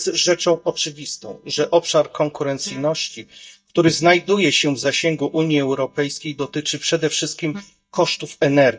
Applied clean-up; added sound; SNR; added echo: neural mask model DeepFilterNet 3.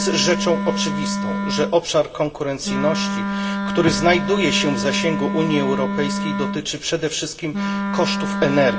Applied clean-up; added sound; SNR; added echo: none; Wind instrument, woodwind instrument; 2 dB; reverberation time 1.7 s.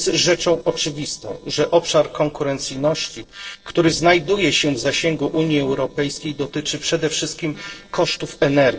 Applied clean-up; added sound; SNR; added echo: neural separator model SepFormer DNS4.